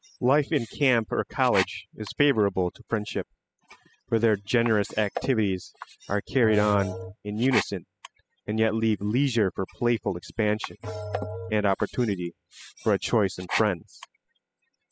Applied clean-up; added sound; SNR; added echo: classical method spectral subtraction.